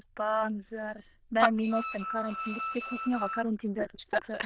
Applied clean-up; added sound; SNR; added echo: neural diffusion model UNIVERSE++.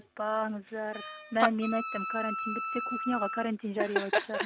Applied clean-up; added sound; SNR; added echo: none; Wind instrument, woodwind instrument; 6 dB; none.